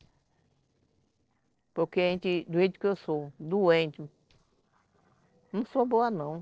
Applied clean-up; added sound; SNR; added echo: neural separator model SepFormer DNS4.